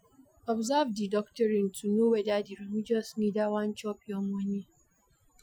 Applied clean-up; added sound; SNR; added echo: classical method Wiener filter.